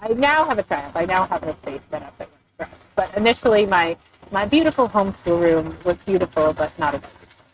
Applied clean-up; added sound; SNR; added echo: neural mask model RNNoise.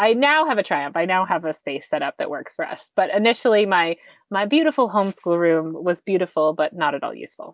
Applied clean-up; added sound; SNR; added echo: none; none; none; none.